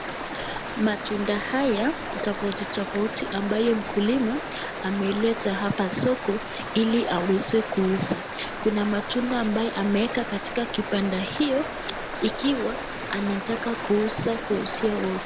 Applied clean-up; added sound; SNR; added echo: none; Stream; 7 dB; none.